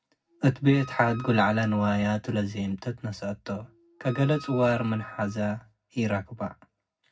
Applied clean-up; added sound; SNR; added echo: none; Wind instrument, woodwind instrument; 19 dB; reverberation time 0.4 s.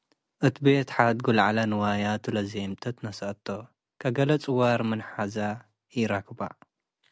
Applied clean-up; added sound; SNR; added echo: none; none; none; none.